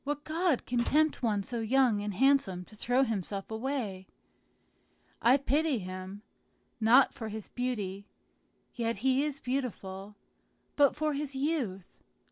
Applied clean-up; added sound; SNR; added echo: none; Slam; 11 dB; none.